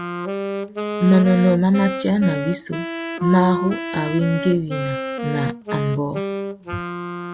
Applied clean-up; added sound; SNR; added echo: none; Wind instrument, woodwind instrument; 6 dB; none.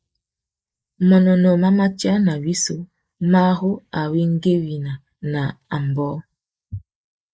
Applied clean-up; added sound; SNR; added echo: neural mask model Resemble Enhance denoiser.